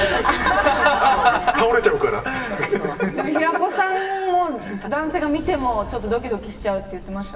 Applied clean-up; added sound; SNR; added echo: none; Sliding door; 16 dB; reverberation time 0.9 s.